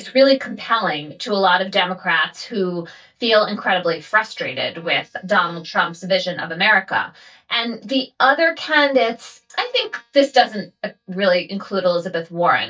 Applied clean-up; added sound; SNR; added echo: neural mask model DeepFilterNet 3.